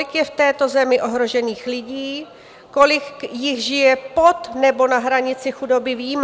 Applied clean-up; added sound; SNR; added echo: none; none; none; none.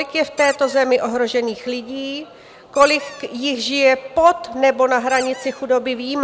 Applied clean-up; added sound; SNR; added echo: none; Squeak; 17 dB; none.